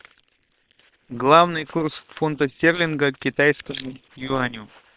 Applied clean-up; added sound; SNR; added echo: neural separator model SepFormer WHAM!.